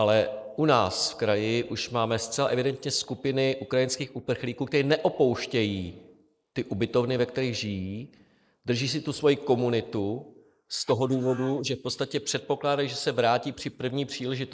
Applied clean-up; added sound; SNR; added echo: neural mask model Resemble Enhance denoiser.